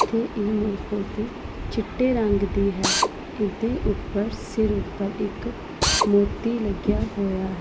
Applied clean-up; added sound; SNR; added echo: none; Drill; 7 dB; none.